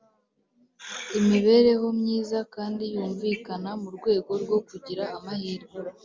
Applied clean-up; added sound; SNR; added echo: none; none; none; none.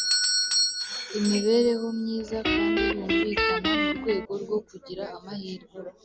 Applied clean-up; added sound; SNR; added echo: none; Guitar + Doorbell; -1 dB; none.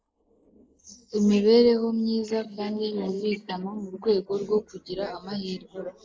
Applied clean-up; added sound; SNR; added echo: neural mask model Resemble Enhance denoiser.